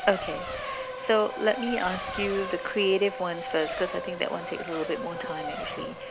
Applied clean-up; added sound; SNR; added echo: none; Race car, auto racing; 6 dB; none.